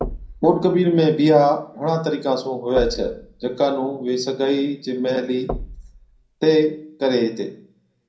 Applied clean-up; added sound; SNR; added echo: none; Knock; 15 dB; reverberation time 0.6 s.